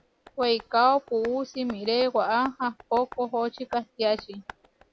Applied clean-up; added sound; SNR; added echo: none; Tap; 19 dB; none.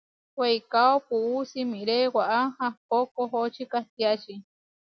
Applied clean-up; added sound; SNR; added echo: none; none; none; none.